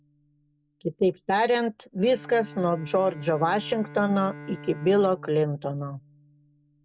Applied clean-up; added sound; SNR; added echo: none; Bowed string instrument; 19 dB; none.